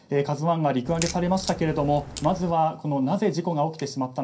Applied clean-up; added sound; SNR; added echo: none; Crack; 12 dB; reverberation time 0.3 s.